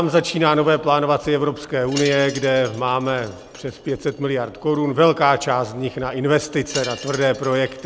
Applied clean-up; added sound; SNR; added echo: none; Wind chime; 19 dB; none.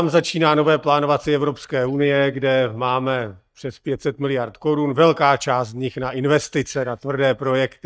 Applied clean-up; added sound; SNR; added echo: neural mask model DeepFilterNet 3.